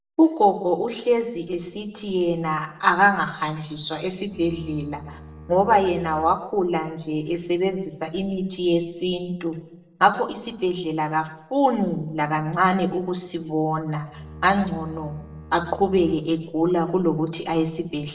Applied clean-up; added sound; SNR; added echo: none; Bowed string instrument; 18 dB; reverberation time 0.7 s.